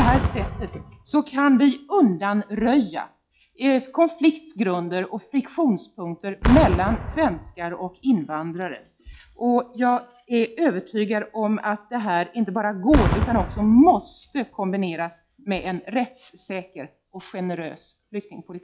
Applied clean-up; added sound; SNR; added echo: classical method log-MMSE.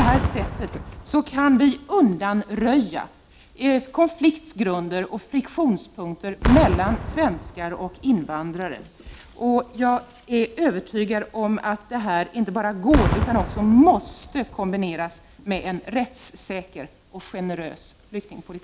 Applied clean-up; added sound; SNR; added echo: none; Boom; 8 dB; none.